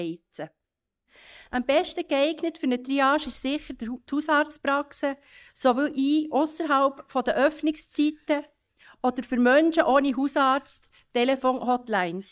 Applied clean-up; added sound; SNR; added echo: neural mask model DeepFilterNet 3.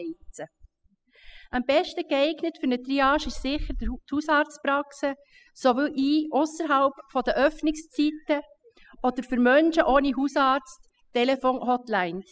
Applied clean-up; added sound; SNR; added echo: classical method spectral subtraction.